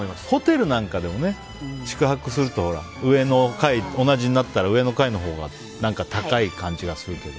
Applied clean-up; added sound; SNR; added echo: none; none; none; none.